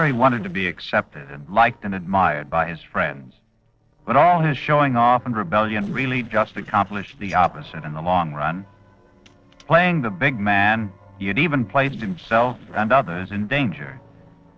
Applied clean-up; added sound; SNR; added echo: neural separator model SepFormer DNS4.